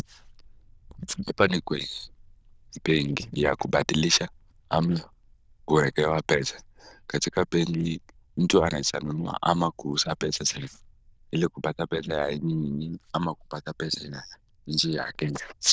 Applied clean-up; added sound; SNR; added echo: neural diffusion model UNIVERSE++.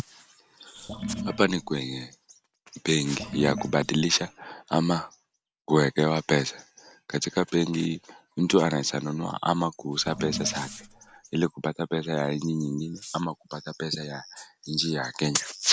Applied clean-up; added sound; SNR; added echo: none; Sink (filling or washing) / Water; 9 dB; none.